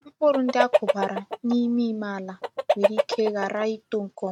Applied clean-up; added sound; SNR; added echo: neural mask model RNNoise.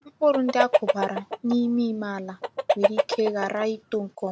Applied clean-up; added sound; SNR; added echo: none; Chicken, rooster; 2 dB; none.